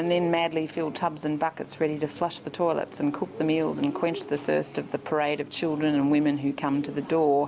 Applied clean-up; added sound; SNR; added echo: none; none; none; none.